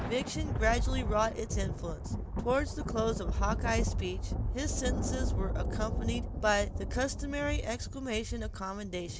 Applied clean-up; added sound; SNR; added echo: none; Thunder; -1 dB; none.